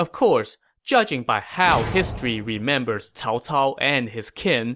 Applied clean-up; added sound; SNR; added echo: none; Whoosh, swoosh, swish; 11 dB; none.